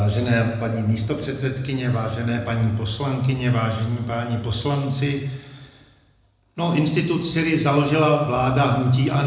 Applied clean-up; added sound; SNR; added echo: none; none; none; reverberation time 0.9 s.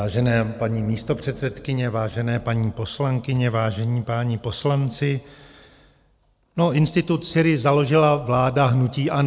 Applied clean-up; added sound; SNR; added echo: none; none; none; none.